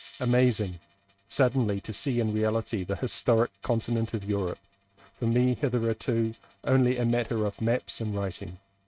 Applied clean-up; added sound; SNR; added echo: neural mask model RNNoise.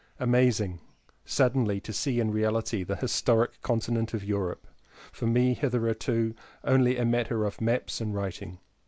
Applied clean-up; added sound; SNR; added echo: none; none; none; none.